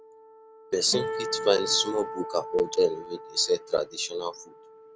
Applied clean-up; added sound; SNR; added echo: none; Acoustic guitar; 9 dB; none.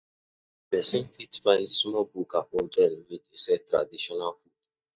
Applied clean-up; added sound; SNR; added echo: neural mask model DeepFilterNet 3.